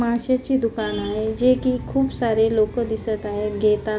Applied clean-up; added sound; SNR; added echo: none; none; none; none.